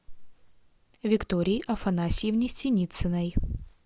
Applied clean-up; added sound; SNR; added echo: none; none; none; none.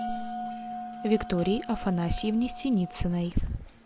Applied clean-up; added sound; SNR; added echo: none; Bell; 10 dB; none.